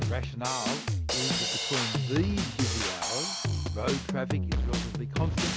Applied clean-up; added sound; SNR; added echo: none; Drum kit; -5 dB; none.